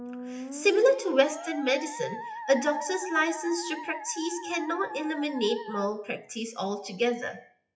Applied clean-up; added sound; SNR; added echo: classical method WPE with log-MMSE.